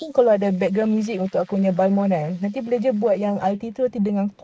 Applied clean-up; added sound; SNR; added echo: neural mask model Resemble Enhance denoiser.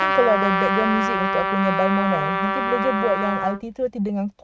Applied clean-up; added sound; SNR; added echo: neural mask model RNNoise.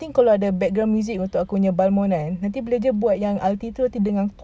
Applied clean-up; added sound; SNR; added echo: none; none; none; none.